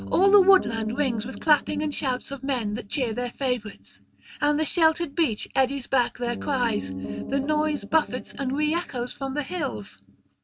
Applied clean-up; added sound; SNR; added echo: neural mask model RNNoise.